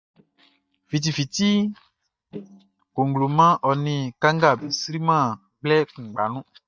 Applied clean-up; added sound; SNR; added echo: neural mask model DeepFilterNet 3.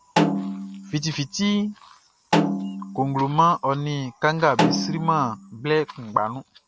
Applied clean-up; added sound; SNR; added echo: none; Snare drum; 3 dB; none.